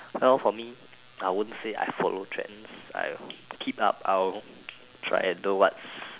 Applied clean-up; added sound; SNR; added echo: none; none; none; none.